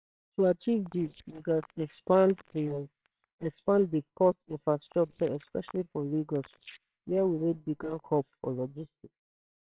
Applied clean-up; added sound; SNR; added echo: neural separator model SepFormer WHAMR!.